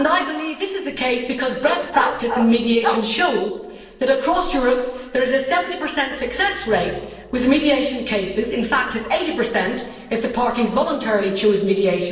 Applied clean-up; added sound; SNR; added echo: neural separator model SepFormer DNS4.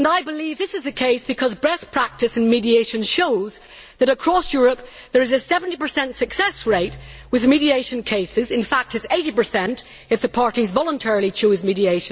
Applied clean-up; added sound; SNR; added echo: none; none; none; none.